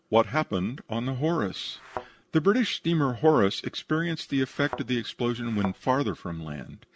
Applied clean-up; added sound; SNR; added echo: none; Thump, thud; 15 dB; none.